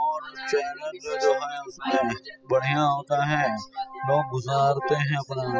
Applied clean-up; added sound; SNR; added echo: classical method spectral subtraction.